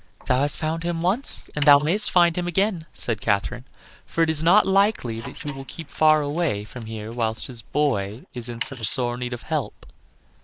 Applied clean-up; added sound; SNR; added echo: neural mask model Resemble Enhance denoiser.